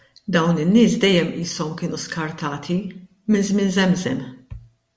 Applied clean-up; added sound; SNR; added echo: none; none; none; none.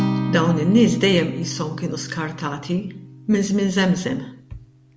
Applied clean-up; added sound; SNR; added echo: none; Acoustic guitar; 8 dB; none.